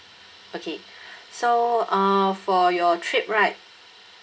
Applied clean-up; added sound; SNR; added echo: none; none; none; reverberation time 0.3 s.